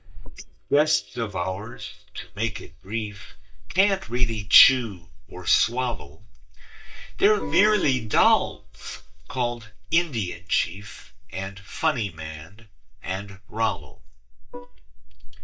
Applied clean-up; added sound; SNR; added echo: neural mask model DeepFilterNet 3.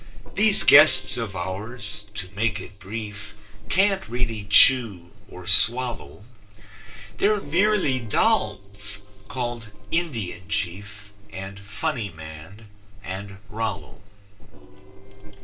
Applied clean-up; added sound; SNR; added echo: neural separator model SepFormer DNS4.